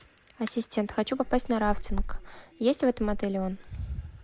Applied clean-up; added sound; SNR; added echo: none; Chewing, mastication; 6 dB; none.